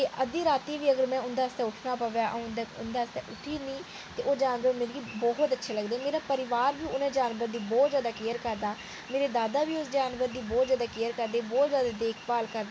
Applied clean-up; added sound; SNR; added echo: none; none; none; none.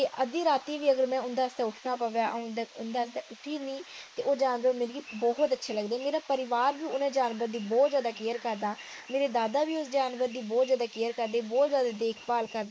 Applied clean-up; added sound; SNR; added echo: neural mask model Resemble Enhance denoiser.